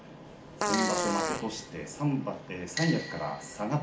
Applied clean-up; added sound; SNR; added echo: none; Fart; 1 dB; reverberation time 0.4 s.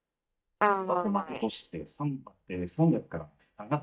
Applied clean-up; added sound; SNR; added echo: neural mask model DeepFilterNet 3.